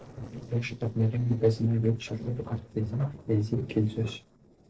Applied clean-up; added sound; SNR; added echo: neural separator model SepFormer DNS4.